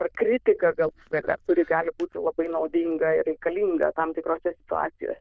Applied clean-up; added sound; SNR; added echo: neural diffusion model UNIVERSE++.